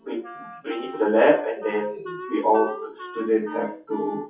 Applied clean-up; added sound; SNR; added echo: classical method WPE with log-MMSE.